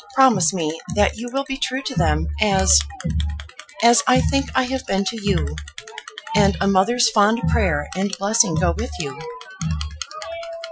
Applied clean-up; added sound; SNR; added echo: classical method Wiener filter.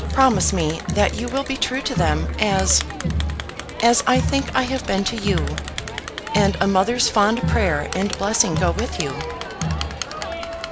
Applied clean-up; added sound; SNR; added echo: none; Crowd; 4 dB; none.